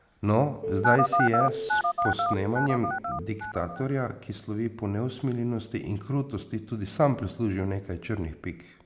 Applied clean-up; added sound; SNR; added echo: none; Telephone; -1 dB; none.